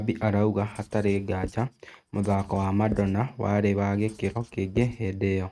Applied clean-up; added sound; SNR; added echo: neural mask model RNNoise.